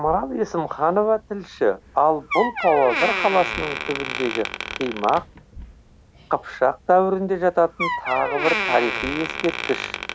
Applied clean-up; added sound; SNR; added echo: none; Door; 7 dB; none.